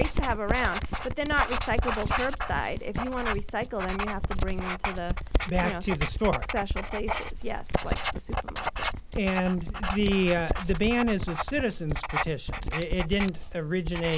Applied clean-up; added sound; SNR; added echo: none; Writing; 0 dB; none.